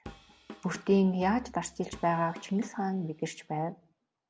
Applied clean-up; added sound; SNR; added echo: none; Drum kit; 19 dB; none.